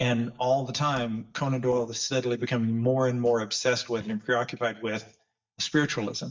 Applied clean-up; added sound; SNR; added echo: neural mask model DeepFilterNet 3.